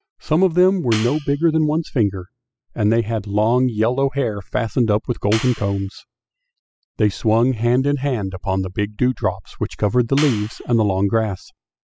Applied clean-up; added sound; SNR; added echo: classical method spectral subtraction.